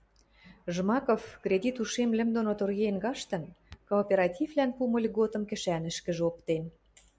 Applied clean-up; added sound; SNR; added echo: none; none; none; none.